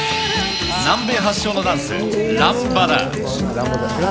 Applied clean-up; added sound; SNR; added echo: none; Liquid; 20 dB; none.